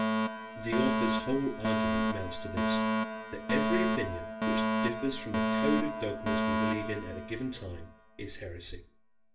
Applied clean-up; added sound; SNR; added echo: none; Alarm; -3 dB; reverberation time 0.3 s.